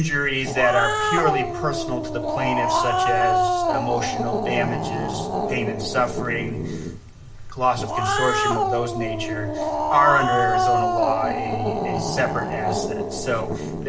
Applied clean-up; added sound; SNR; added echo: none; Growling; -2 dB; reverberation time 0.6 s.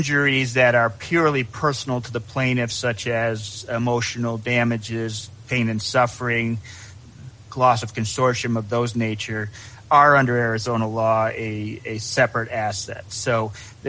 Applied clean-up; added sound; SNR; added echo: none; none; none; none.